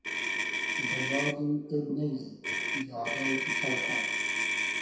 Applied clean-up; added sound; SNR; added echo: none; Motor vehicle (road); -3 dB; reverberation time 0.7 s.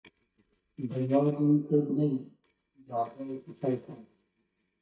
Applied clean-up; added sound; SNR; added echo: neural mask model DeepFilterNet 3.